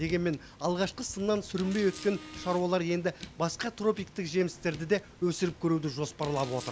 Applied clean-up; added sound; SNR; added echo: none; Car; 17 dB; none.